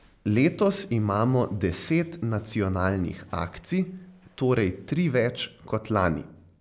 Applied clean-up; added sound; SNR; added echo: none; none; none; none.